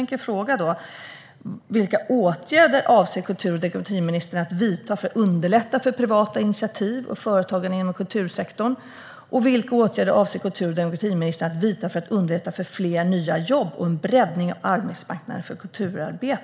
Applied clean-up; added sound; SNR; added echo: none; none; none; none.